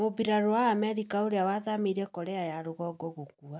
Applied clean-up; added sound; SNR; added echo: none; none; none; none.